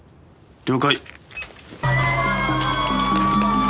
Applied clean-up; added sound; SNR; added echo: none; none; none; none.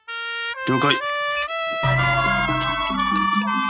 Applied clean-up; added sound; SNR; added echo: classical method spectral subtraction.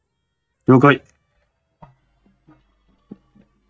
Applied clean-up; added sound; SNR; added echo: neural mask model DeepFilterNet 3.